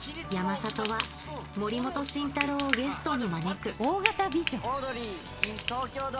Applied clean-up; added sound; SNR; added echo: none; Frying (food); 6 dB; none.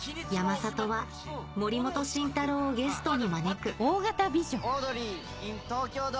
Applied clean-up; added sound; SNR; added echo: none; none; none; none.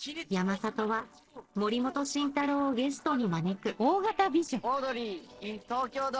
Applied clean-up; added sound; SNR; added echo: neural separator model SepFormer DNS4.